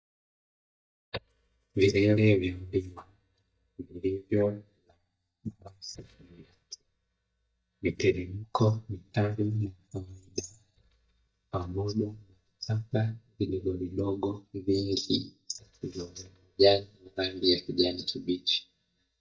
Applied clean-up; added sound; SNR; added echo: neural mask model DeepFilterNet 3.